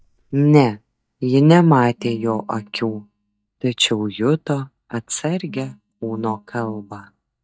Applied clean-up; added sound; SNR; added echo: neural mask model DeepFilterNet 3.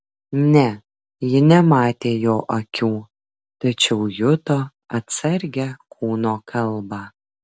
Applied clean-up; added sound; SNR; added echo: none; none; none; none.